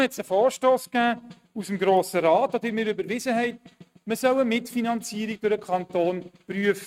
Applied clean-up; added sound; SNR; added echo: neural mask model RNNoise.